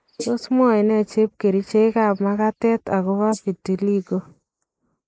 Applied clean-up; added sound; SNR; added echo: neural mask model Resemble Enhance denoiser.